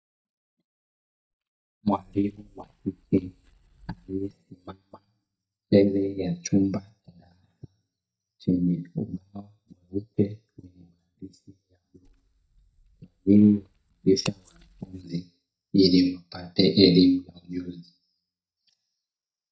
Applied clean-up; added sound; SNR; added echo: neural mask model DeepFilterNet 3.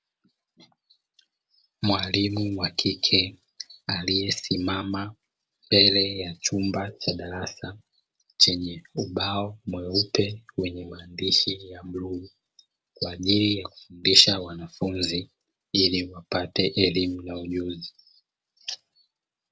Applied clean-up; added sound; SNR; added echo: none; none; none; none.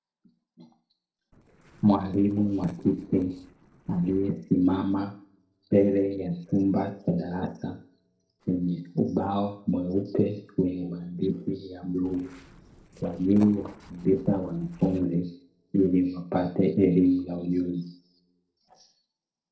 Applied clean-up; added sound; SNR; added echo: neural separator model SepFormer DNS4.